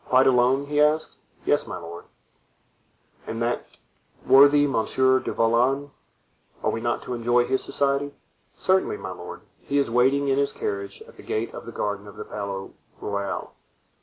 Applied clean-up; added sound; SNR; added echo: none; none; none; none.